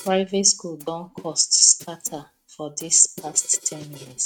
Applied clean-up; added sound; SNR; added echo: neural mask model RNNoise.